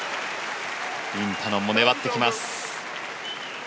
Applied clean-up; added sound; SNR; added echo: none; none; none; none.